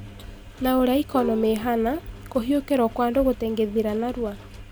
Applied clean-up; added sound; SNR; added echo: none; Engine + Bowed string instrument; 14 dB; none.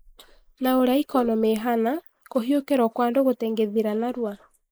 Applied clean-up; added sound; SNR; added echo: neural mask model Resemble Enhance denoiser.